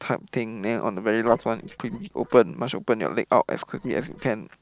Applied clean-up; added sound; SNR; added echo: neural separator model SepFormer DNS4.